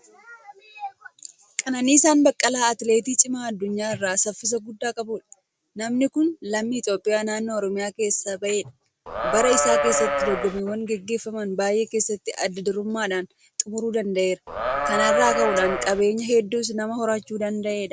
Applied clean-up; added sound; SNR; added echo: none; Livestock, farm animals, working animals; -1 dB; none.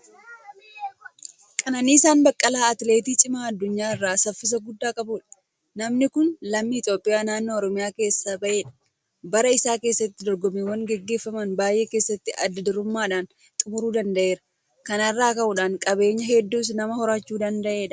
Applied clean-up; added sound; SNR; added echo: none; none; none; none.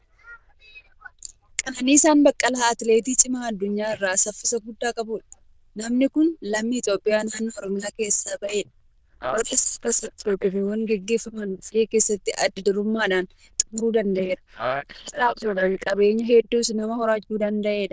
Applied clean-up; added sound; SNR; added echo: neural diffusion model UNIVERSE++.